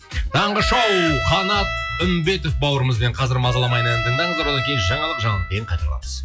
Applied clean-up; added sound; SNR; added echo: classical method log-MMSE.